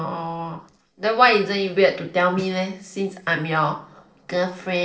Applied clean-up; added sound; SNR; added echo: neural separator model SepFormer DNS4.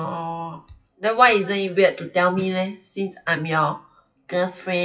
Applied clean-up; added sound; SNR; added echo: classical method WPE with log-MMSE.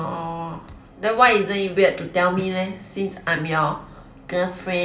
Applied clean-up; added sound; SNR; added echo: none; Snare drum; 18 dB; reverberation time 0.6 s.